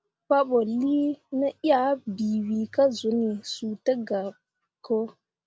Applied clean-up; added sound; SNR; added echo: none; none; none; none.